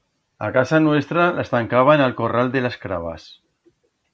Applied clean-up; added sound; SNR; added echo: none; none; none; none.